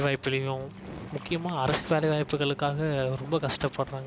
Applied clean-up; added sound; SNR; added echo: none; Waves, surf; 17 dB; none.